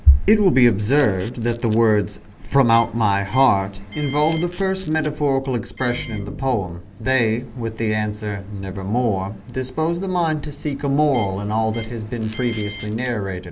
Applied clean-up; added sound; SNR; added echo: none; Camera + Microwave oven; 18 dB; none.